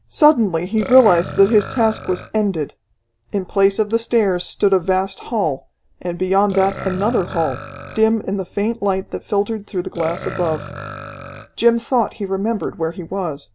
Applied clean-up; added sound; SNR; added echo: none; Burping, eructation; 13 dB; none.